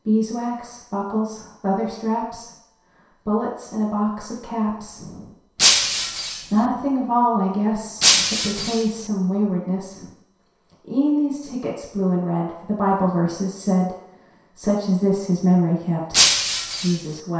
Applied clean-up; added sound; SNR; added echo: none; Shatter; -3 dB; reverberation time 0.7 s.